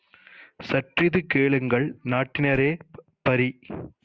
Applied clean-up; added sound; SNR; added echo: none; Whoosh, swoosh, swish; 19 dB; none.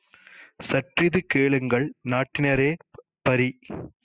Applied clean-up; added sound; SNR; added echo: classical method spectral subtraction.